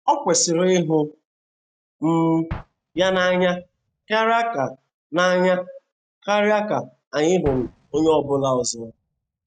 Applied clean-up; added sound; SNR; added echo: neural mask model RNNoise.